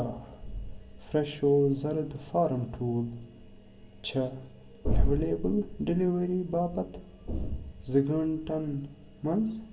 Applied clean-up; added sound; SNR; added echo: none; none; none; reverberation time 1.3 s.